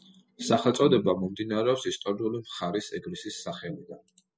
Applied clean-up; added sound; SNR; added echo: none; none; none; none.